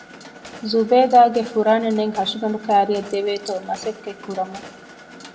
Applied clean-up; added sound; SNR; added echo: none; Mechanisms; 20 dB; reverberation time 0.4 s.